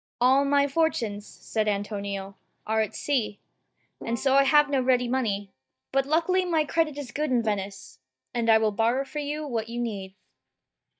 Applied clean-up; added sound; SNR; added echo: neural mask model DeepFilterNet 3.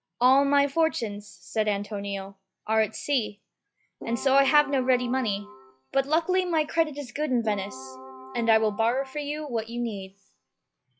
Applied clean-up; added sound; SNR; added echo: classical method log-MMSE.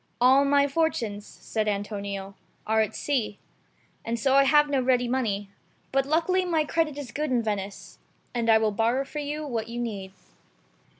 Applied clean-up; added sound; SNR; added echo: none; none; none; none.